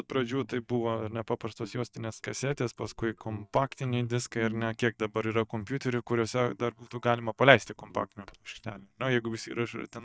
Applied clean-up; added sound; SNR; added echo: neural mask model DeepFilterNet 3.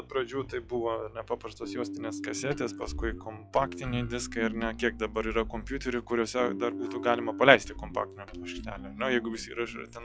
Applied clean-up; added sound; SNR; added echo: classical method log-MMSE.